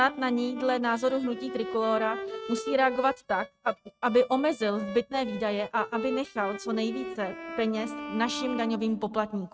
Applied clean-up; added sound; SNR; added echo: neural mask model RNNoise.